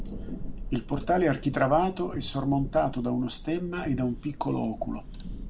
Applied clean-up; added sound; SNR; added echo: none; Thunder / Rain; 9 dB; none.